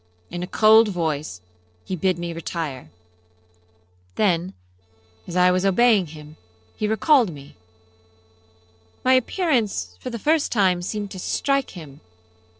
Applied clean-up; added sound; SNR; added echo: neural separator model SepFormer DNS4.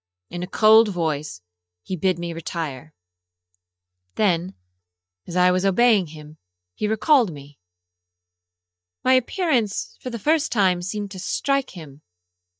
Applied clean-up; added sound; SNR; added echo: neural mask model DeepFilterNet 3.